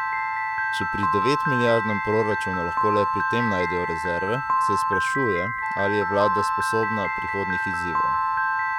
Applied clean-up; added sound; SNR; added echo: none; Piano + Wind instrument, woodwind instrument; -3 dB; none.